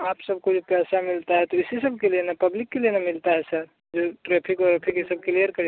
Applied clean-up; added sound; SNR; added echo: none; none; none; none.